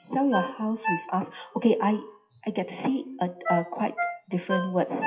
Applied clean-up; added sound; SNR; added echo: classical method WPE with log-MMSE.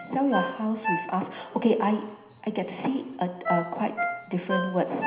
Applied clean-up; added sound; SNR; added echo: none; Ringtone; 6 dB; reverberation time 0.9 s.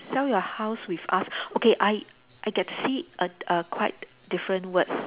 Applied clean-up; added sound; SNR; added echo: none; none; none; none.